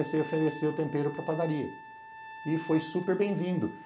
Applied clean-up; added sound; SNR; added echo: none; Trumpet; 14 dB; none.